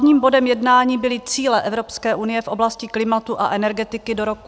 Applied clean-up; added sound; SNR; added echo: none; none; none; none.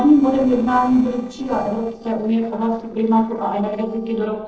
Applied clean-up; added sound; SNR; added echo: neural separator model SepFormer DNS4.